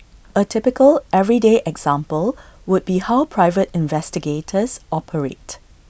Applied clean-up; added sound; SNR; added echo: none; none; none; none.